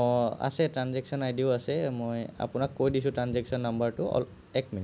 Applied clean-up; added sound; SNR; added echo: none; none; none; none.